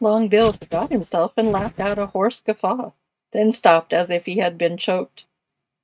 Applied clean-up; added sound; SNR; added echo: neural mask model RNNoise.